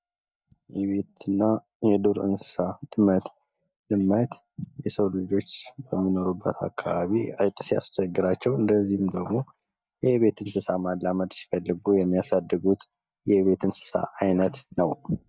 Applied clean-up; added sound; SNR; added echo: neural mask model DeepFilterNet 3.